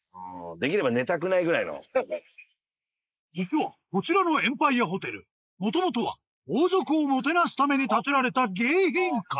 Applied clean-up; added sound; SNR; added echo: neural mask model Resemble Enhance denoiser.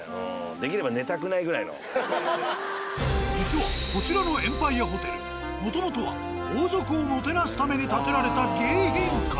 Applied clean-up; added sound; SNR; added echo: none; Wind instrument, woodwind instrument; 13 dB; none.